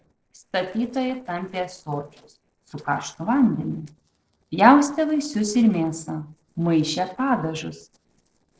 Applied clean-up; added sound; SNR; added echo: neural separator model SepFormer DNS4.